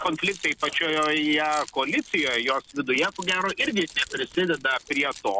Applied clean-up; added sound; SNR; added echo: none; Keys jangling; 18 dB; none.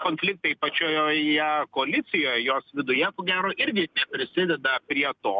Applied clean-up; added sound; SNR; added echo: none; none; none; none.